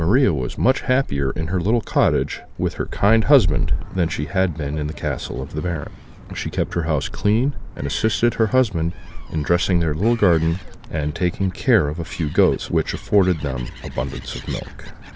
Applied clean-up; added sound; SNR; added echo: none; Gull, seagull; 6 dB; none.